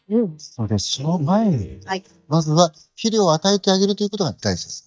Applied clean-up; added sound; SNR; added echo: neural mask model DeepFilterNet 3.